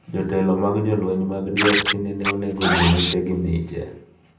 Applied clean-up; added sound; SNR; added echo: none; Scratching (performance technique); 3 dB; reverberation time 0.6 s.